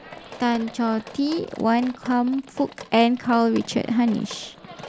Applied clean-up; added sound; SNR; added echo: none; Drip + Livestock, farm animals, working animals; 18 dB; none.